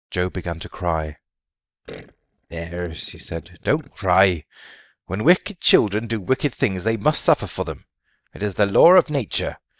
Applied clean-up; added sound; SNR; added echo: neural mask model DeepFilterNet 3.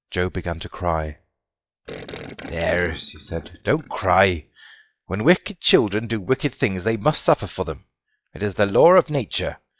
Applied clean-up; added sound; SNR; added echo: classical method log-MMSE.